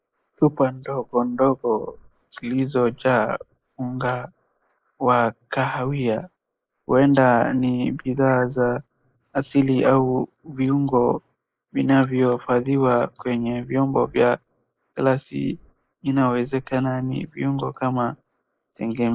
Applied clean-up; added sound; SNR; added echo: neural mask model Resemble Enhance denoiser.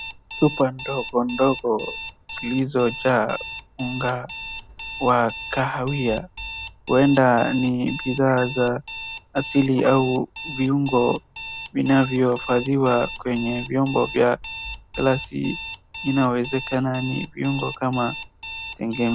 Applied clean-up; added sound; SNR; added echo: none; Alarm; 9 dB; none.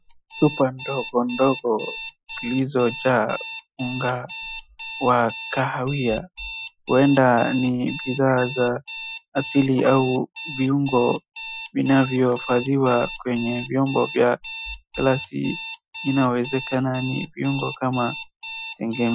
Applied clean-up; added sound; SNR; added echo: classical method Wiener filter.